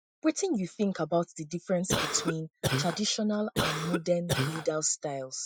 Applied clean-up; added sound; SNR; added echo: classical method Wiener filter.